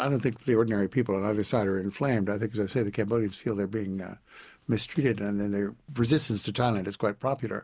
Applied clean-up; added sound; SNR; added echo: none; none; none; none.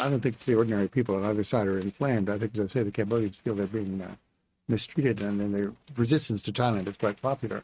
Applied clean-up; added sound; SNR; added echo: neural mask model RNNoise.